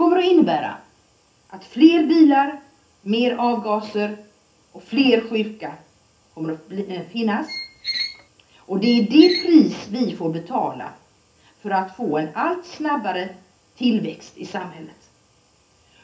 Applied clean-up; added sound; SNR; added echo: none; Squeak; 8 dB; reverberation time 0.3 s.